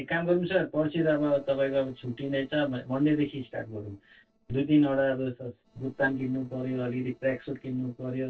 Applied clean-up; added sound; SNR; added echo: neural separator model SepFormer DNS4.